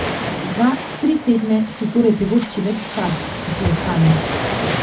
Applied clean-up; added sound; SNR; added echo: none; Waves, surf; 5 dB; reverberation time 0.4 s.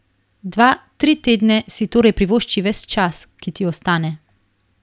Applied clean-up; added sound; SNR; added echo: none; none; none; none.